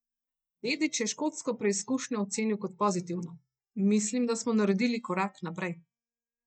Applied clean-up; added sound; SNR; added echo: neural mask model DeepFilterNet 3.